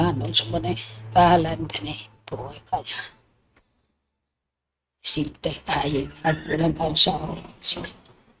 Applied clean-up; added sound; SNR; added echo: neural mask model RNNoise.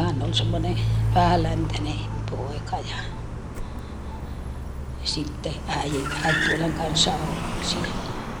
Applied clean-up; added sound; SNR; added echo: none; Car; -1 dB; none.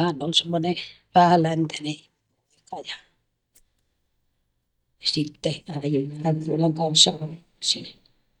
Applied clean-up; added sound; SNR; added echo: neural mask model DeepFilterNet 3.